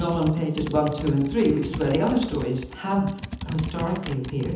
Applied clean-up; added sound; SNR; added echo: none; Computer keyboard; 11 dB; reverberation time 1.3 s.